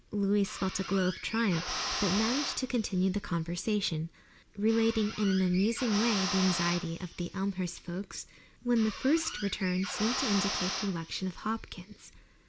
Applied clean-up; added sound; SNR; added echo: none; Drill; 8 dB; none.